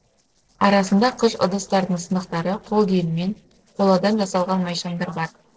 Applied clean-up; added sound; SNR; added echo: neural separator model SepFormer DNS4.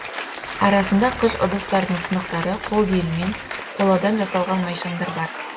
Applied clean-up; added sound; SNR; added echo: none; Applause / Cheering; 9 dB; none.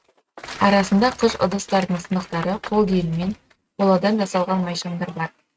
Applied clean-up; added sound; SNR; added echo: neural mask model RNNoise.